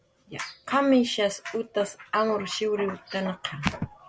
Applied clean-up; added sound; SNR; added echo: none; none; none; none.